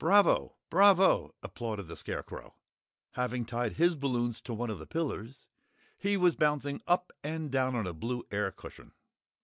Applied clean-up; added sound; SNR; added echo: none; none; none; none.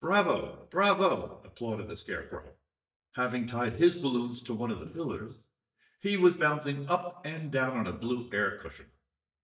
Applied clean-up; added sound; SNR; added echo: neural mask model DeepFilterNet 3.